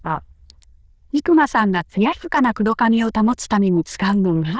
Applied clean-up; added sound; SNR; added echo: neural diffusion model UNIVERSE++.